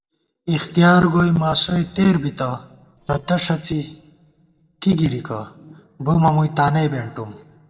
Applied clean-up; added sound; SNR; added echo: neural separator model SepFormer DNS4.